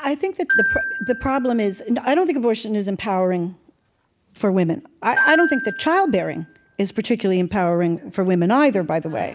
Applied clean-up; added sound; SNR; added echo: none; Glockenspiel; 7 dB; none.